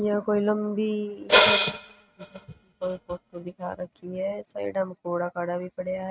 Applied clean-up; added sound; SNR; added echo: neural mask model RNNoise.